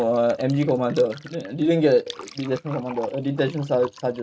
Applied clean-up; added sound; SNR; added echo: neural mask model RNNoise.